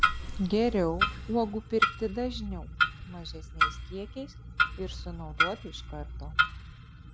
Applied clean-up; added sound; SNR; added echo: none; Clock; -2 dB; none.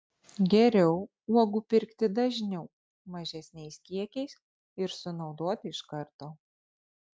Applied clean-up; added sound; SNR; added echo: none; none; none; none.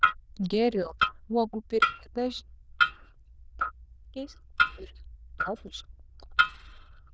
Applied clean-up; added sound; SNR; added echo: neural diffusion model UNIVERSE++.